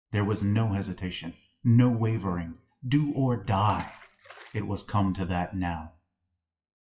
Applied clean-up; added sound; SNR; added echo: classical method WPE with log-MMSE.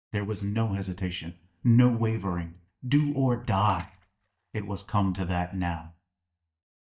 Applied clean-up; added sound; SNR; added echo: neural mask model DeepFilterNet 3.